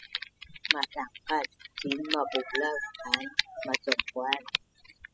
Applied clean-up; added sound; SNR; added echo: classical method spectral subtraction.